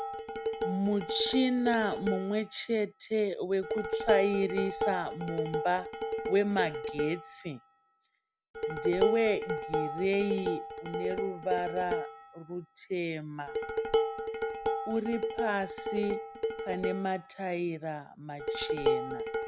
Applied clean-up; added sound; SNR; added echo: none; Dishes, pots, and pans; 2 dB; none.